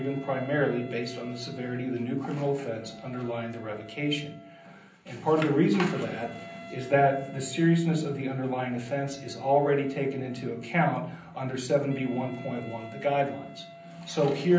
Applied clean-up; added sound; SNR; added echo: none; Wind instrument, woodwind instrument; 20 dB; reverberation time 0.6 s.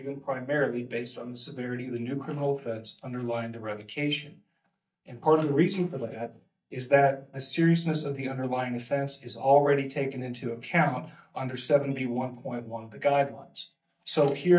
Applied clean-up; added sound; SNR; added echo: neural mask model DeepFilterNet 3.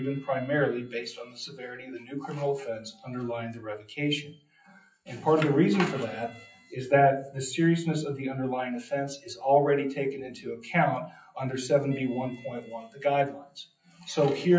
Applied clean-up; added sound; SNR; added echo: classical method WPE with log-MMSE.